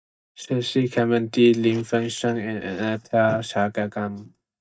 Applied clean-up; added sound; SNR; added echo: neural mask model DeepFilterNet 3.